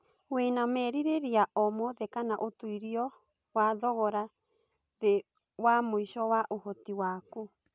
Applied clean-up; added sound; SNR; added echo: none; none; none; none.